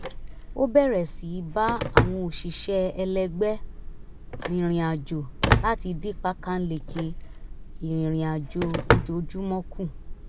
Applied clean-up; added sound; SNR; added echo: none; Telephone; 2 dB; none.